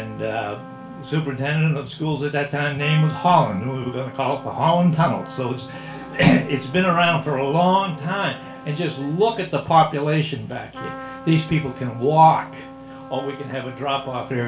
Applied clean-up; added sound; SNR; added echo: none; Trumpet; 17 dB; reverberation time 0.3 s.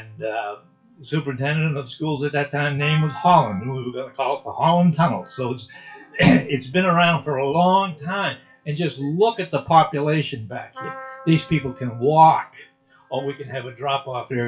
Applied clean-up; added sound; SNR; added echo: classical method WPE with log-MMSE.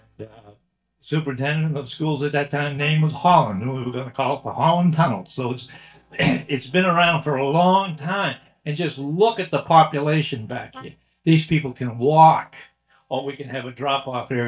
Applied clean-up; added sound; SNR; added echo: neural mask model DeepFilterNet 3.